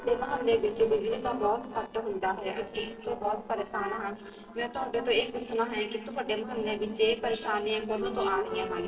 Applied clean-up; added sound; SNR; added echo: neural separator model SepFormer DNS4.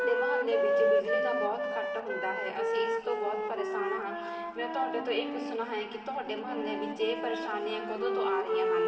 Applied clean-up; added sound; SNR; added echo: none; Wind instrument, woodwind instrument; -2 dB; reverberation time 2.8 s.